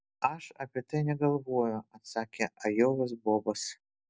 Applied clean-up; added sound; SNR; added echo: none; none; none; none.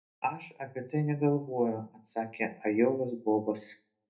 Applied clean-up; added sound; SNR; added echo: none; none; none; reverberation time 0.3 s.